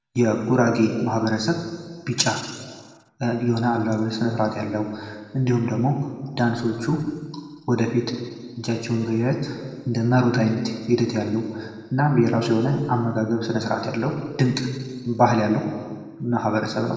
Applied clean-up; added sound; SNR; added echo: none; none; none; reverberation time 1.5 s.